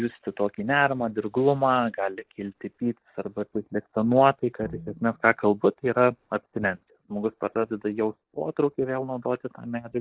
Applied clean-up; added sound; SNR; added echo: neural mask model DeepFilterNet 3.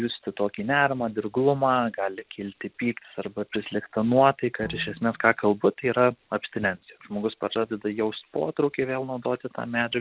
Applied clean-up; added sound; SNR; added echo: none; Bowed string instrument; 18 dB; none.